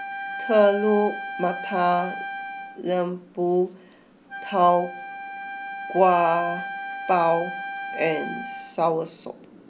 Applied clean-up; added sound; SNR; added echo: none; Wind instrument, woodwind instrument; 10 dB; none.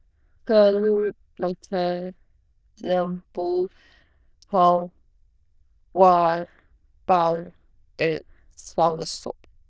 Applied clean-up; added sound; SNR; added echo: neural diffusion model UNIVERSE++.